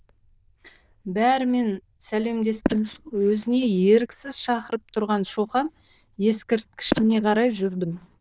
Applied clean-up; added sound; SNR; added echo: neural diffusion model UNIVERSE++.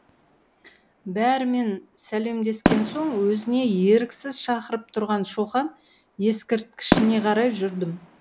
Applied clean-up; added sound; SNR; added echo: none; Fireworks; 7 dB; none.